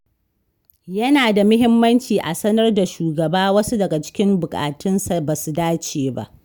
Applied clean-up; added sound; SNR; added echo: none; none; none; none.